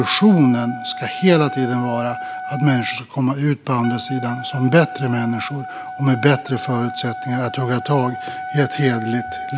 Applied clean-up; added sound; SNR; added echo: none; Wind instrument, woodwind instrument; 11 dB; none.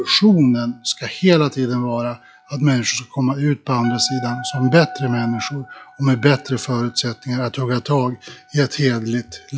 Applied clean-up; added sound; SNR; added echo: classical method log-MMSE.